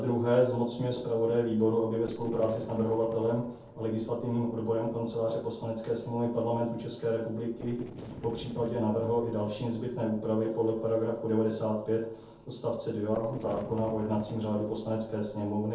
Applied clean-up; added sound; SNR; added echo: neural separator model SepFormer DNS4.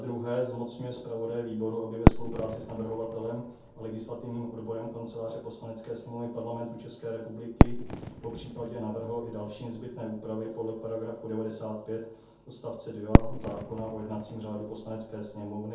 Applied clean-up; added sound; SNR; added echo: none; Fireworks; -5 dB; reverberation time 0.6 s.